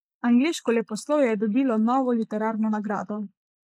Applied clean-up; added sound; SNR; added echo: neural mask model Resemble Enhance denoiser.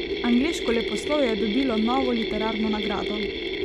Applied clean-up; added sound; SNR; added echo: none; Mechanisms; 2 dB; none.